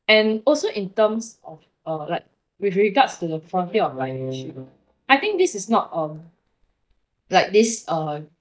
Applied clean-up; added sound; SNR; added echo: neural mask model DeepFilterNet 3.